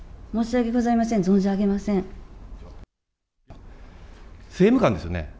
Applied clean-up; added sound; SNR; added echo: none; none; none; none.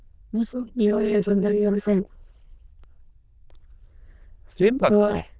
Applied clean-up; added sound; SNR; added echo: neural diffusion model UNIVERSE++.